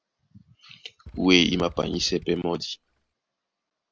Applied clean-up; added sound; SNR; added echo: none; Motorcycle / Engine; 17 dB; none.